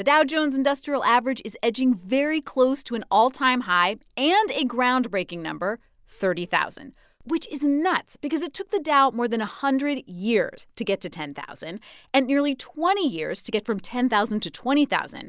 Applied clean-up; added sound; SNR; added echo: none; none; none; none.